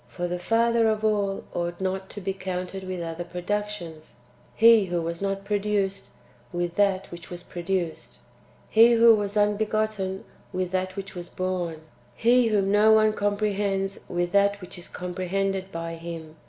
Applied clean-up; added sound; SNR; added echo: none; none; none; none.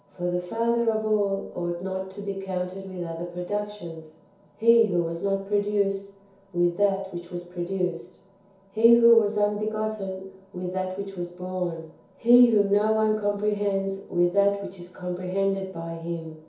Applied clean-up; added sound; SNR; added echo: none; none; none; reverberation time 0.6 s.